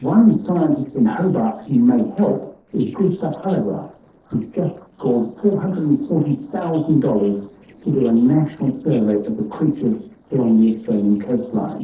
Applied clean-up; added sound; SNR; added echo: neural separator model SepFormer DNS4.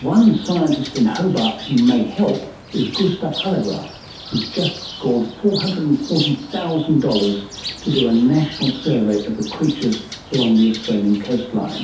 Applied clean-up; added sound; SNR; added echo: none; Bird; 13 dB; reverberation time 0.5 s.